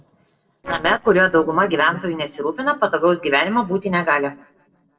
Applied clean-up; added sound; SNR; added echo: neural separator model SepFormer DNS4.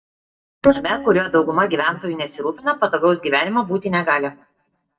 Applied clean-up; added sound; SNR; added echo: neural mask model DeepFilterNet 3.